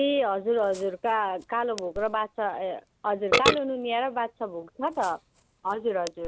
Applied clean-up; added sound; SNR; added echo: none; Burping, eructation; 6 dB; none.